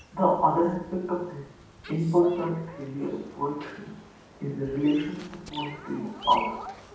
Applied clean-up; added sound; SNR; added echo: none; Bird vocalization, bird call, bird song; 16 dB; reverberation time 1.2 s.